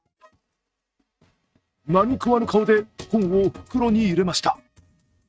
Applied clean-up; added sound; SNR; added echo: neural mask model RNNoise.